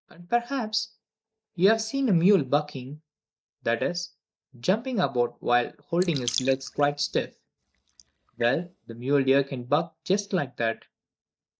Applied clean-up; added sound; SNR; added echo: neural mask model DeepFilterNet 3.